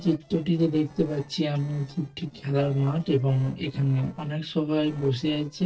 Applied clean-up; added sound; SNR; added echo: neural separator model SepFormer DNS4.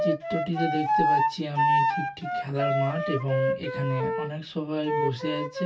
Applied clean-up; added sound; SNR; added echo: none; Wind instrument, woodwind instrument; -3 dB; reverberation time 0.1 s.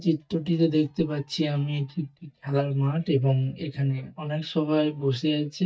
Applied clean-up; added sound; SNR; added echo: neural mask model DeepFilterNet 3.